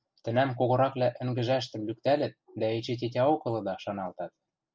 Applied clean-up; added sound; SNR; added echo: none; none; none; none.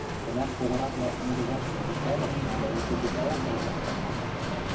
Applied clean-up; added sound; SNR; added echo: none; Bicycle; -3 dB; reverberation time 0.3 s.